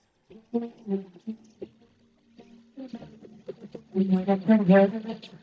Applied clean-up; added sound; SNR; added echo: neural mask model DeepFilterNet 3.